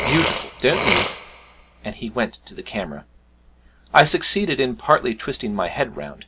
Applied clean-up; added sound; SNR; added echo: none; Burping, eructation; 6 dB; none.